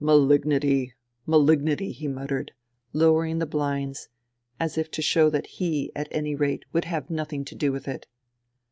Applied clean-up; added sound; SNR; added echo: none; none; none; none.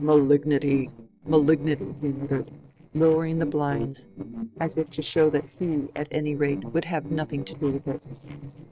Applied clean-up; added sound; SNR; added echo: neural separator model SepFormer DNS4.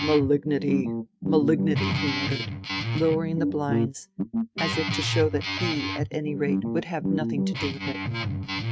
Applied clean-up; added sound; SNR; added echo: neural mask model RNNoise.